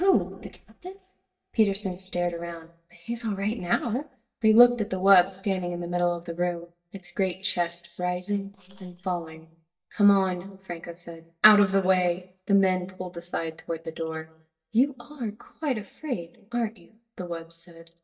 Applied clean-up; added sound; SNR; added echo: neural mask model DeepFilterNet 3.